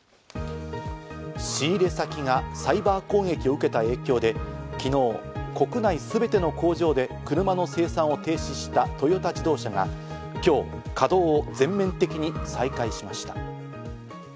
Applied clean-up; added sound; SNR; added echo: none; Alarm; 20 dB; none.